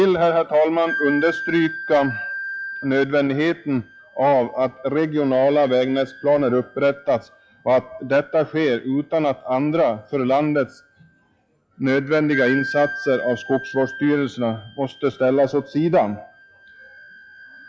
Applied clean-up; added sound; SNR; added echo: classical method log-MMSE.